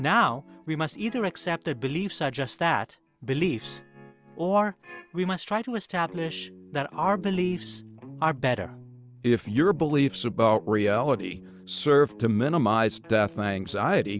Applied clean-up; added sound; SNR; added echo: none; none; none; none.